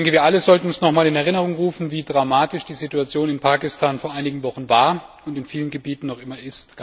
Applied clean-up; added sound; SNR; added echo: none; none; none; none.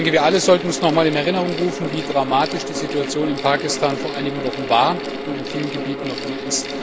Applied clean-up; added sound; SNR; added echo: none; Mechanical fan; 6 dB; none.